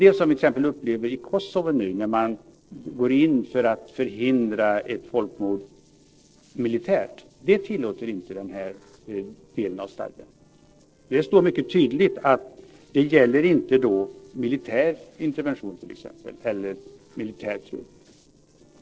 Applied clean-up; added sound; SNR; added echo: neural separator model SepFormer DNS4.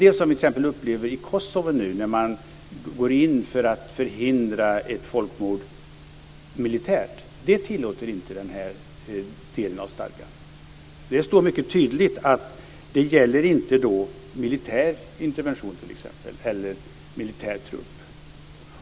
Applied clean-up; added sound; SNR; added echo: none; none; none; none.